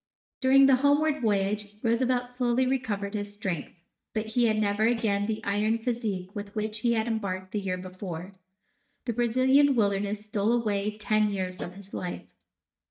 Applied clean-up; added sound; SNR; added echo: neural mask model DeepFilterNet 3.